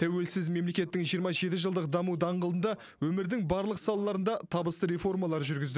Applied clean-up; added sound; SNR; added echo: none; none; none; none.